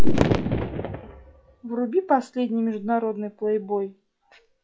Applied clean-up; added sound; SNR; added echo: classical method log-MMSE.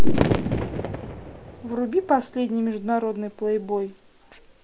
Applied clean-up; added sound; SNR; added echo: none; Fireworks; -4 dB; none.